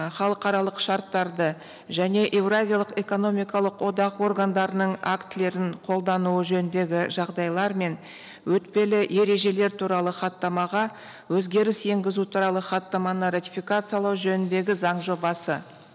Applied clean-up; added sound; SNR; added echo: none; none; none; none.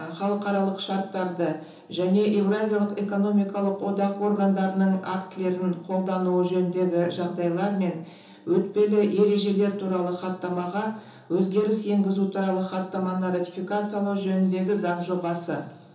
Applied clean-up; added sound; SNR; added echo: none; none; none; reverberation time 1.2 s.